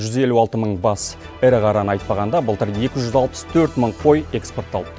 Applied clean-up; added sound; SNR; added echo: none; none; none; none.